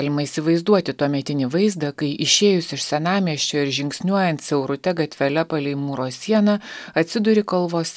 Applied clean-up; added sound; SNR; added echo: none; none; none; none.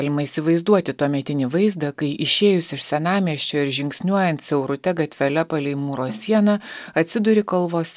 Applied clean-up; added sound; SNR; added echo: neural mask model DeepFilterNet 3.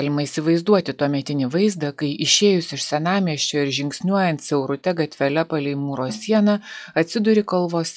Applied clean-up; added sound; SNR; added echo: classical method log-MMSE.